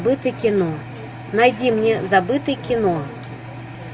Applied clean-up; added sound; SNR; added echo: none; none; none; none.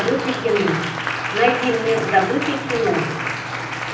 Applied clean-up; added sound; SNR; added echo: none; Applause; 5 dB; reverberation time 0.6 s.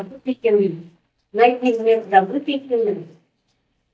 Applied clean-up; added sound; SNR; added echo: neural mask model DeepFilterNet 3.